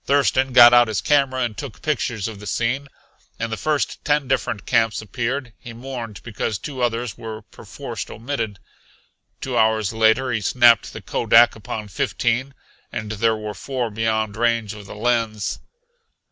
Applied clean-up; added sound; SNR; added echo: none; none; none; none.